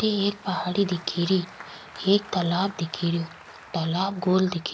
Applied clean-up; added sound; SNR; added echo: none; Applause; 19 dB; none.